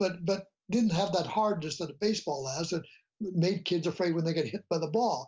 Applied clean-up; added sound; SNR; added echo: none; none; none; none.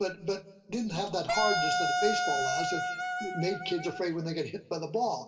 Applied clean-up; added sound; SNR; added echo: none; Wind instrument, woodwind instrument; -2 dB; reverberation time 1.4 s.